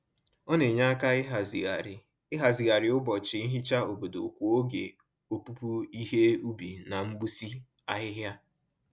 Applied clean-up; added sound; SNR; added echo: none; none; none; none.